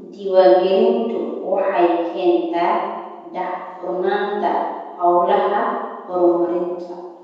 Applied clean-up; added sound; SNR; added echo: none; none; none; reverberation time 1.2 s.